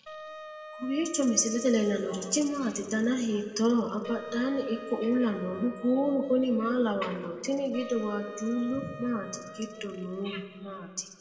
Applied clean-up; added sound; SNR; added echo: none; Wind instrument, woodwind instrument; 16 dB; reverberation time 1.4 s.